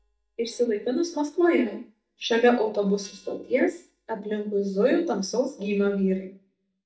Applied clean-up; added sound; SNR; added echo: neural mask model DeepFilterNet 3.